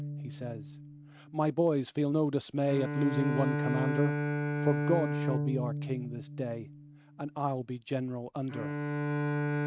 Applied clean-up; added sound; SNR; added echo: neural mask model RNNoise.